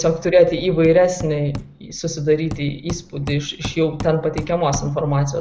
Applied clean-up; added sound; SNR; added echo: none; Hammer; 15 dB; none.